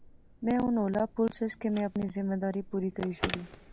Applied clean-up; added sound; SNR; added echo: none; Telephone; 12 dB; none.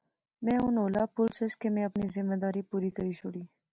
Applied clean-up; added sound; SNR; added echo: none; none; none; none.